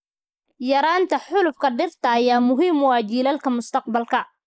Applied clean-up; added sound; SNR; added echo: neural mask model Resemble Enhance denoiser.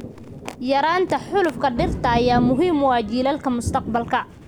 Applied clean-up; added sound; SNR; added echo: none; Thunder; 10 dB; none.